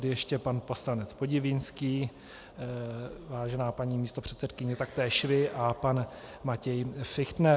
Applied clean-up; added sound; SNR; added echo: none; none; none; none.